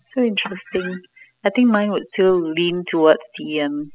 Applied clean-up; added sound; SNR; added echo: classical method spectral subtraction.